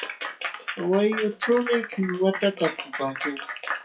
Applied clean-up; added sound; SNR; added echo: classical method WPE with log-MMSE.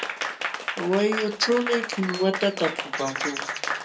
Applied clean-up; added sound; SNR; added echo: none; Applause / Crowd; 4 dB; reverberation time 0.2 s.